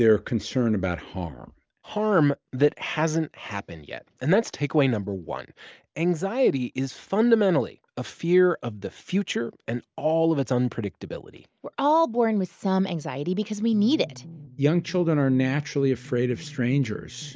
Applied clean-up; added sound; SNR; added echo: none; none; none; none.